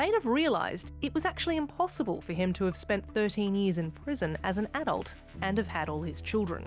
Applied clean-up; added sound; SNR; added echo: none; none; none; none.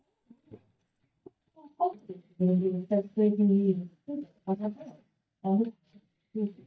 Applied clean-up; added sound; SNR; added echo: neural mask model DeepFilterNet 3.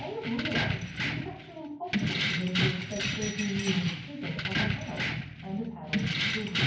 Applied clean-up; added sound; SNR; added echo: none; Keys jangling; -3 dB; reverberation time 0.9 s.